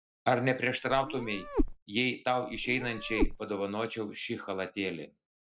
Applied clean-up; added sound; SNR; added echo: none; Meow; 1 dB; none.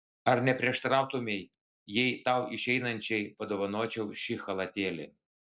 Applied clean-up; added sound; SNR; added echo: none; none; none; none.